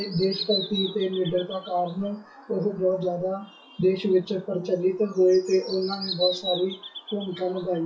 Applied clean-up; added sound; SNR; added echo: classical method WPE with log-MMSE.